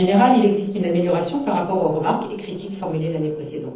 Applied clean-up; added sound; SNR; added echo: neural separator model SepFormer DNS4.